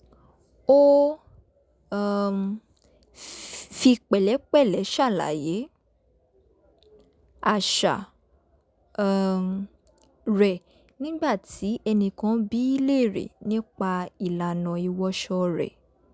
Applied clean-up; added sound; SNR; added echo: none; none; none; none.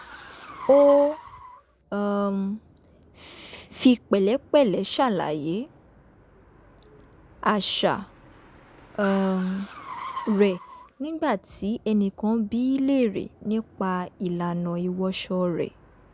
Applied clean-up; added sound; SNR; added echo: none; Car; 19 dB; none.